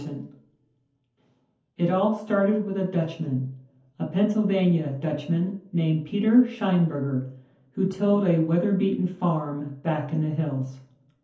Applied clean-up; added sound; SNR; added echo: none; none; none; reverberation time 0.5 s.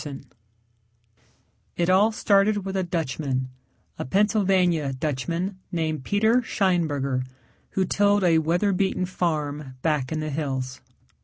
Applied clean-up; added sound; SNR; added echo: none; none; none; none.